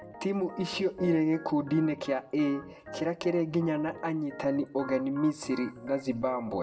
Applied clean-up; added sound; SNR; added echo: none; Organ; 16 dB; reverberation time 0.3 s.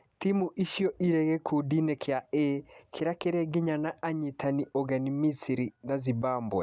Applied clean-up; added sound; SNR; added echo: none; none; none; none.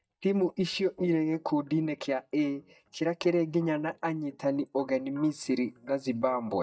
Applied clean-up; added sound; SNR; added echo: neural mask model DeepFilterNet 3.